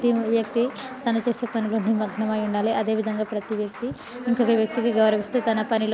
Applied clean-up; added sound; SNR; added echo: none; Applause; 19 dB; none.